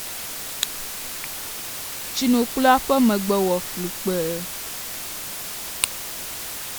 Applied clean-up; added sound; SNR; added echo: none; Water; 7 dB; none.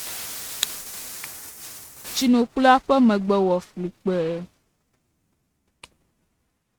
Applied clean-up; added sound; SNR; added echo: neural mask model RNNoise.